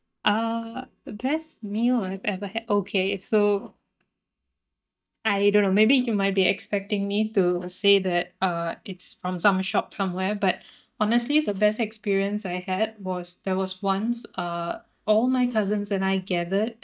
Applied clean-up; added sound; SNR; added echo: neural mask model DeepFilterNet 3.